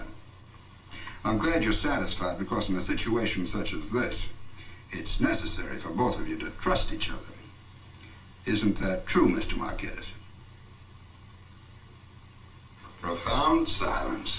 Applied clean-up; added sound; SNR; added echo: none; none; none; reverberation time 0.2 s.